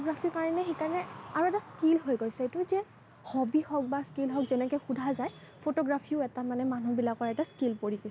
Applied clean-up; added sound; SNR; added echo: none; none; none; none.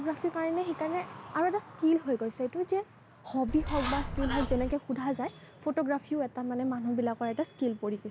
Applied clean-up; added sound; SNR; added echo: none; Bird; 2 dB; none.